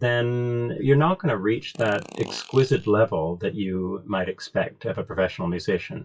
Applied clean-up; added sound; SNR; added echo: classical method WPE with log-MMSE.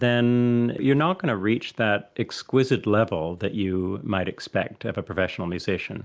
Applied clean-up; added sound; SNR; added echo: none; none; none; none.